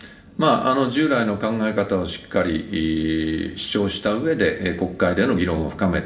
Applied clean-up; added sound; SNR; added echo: none; none; none; reverberation time 1.7 s.